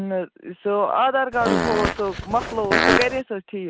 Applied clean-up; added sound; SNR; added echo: none; Fart; -1 dB; none.